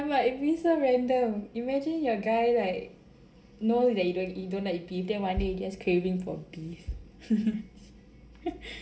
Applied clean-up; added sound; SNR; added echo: none; none; none; reverberation time 0.5 s.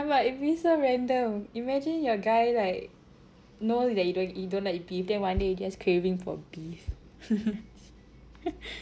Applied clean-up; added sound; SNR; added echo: none; none; none; none.